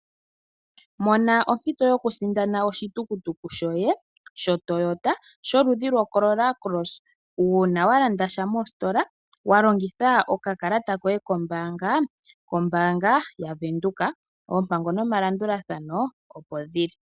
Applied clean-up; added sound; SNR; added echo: none; none; none; none.